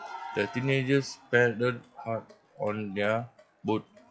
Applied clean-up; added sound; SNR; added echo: classical method WPE with log-MMSE.